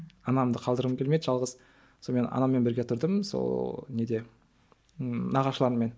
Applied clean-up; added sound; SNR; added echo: none; none; none; none.